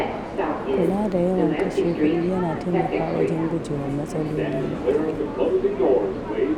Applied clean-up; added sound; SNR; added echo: none; Subway, metro, underground; -3 dB; none.